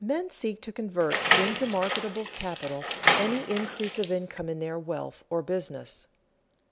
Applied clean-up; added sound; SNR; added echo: none; Door; -3 dB; none.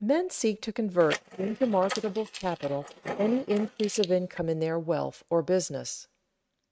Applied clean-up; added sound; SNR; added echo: neural mask model RNNoise.